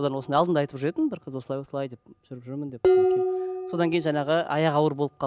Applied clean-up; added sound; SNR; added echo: none; Dishes, pots, and pans; 3 dB; none.